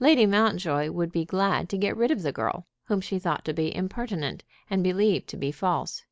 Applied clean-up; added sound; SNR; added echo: none; none; none; none.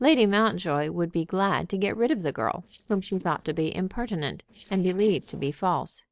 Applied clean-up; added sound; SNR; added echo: neural separator model SepFormer DNS4.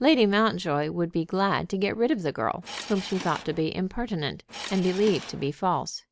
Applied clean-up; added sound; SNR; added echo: none; Subway, metro, underground / Engine; 13 dB; none.